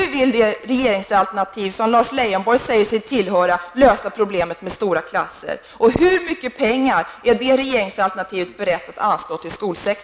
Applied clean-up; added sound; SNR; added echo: none; none; none; none.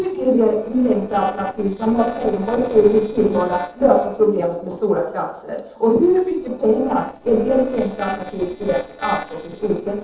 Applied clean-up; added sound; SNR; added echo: neural separator model SepFormer DNS4.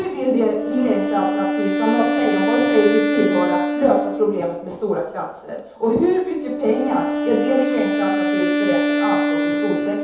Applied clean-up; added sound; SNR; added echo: none; Wind instrument, woodwind instrument; 0 dB; reverberation time 0.8 s.